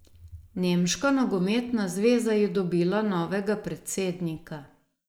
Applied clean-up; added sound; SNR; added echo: neural mask model Resemble Enhance denoiser.